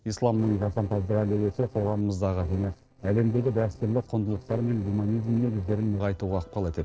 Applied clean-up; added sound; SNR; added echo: neural separator model SepFormer DNS4.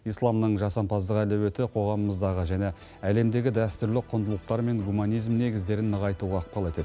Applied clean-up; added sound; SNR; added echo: none; none; none; none.